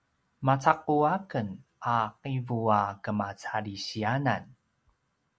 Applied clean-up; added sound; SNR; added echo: none; none; none; none.